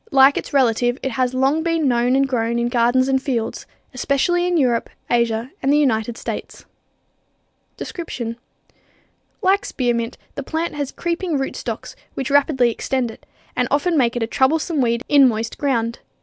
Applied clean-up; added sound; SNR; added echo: none; none; none; none.